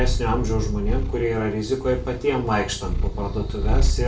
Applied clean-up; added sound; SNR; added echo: none; Purr; -1 dB; reverberation time 0.3 s.